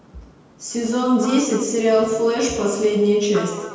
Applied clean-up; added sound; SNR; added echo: none; Fowl; 20 dB; reverberation time 1.1 s.